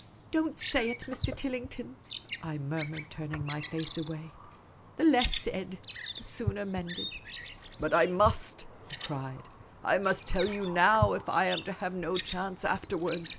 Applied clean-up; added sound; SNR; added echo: none; Bird vocalization, bird call, bird song; 3 dB; none.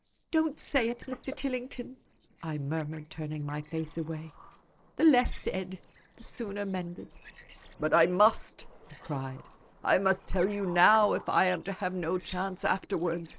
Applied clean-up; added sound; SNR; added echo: neural separator model SepFormer DNS4.